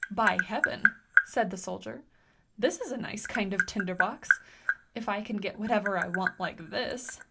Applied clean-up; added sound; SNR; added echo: none; Tap; 0 dB; none.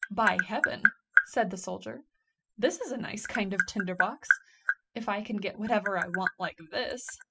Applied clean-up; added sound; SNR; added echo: classical method spectral subtraction.